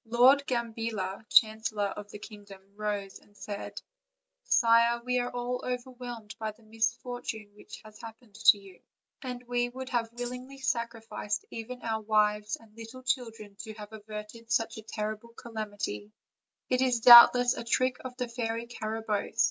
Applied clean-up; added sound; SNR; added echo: none; Tambourine; 15 dB; none.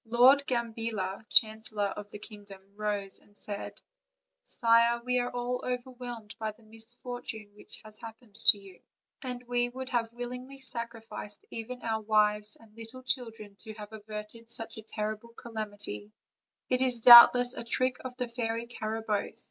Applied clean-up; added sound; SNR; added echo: none; none; none; none.